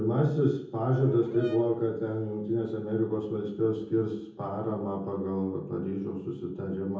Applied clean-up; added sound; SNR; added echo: none; Brass instrument; 19 dB; reverberation time 0.7 s.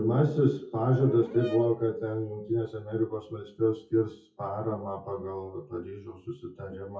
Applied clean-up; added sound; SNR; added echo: classical method WPE with log-MMSE.